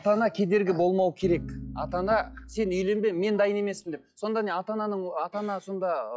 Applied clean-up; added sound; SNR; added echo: classical method log-MMSE.